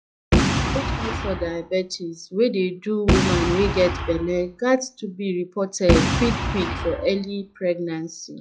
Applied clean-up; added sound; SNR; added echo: classical method log-MMSE.